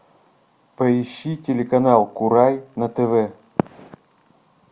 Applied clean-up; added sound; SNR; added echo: none; none; none; none.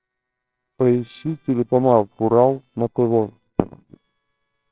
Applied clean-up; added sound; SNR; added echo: neural separator model SepFormer WHAMR!.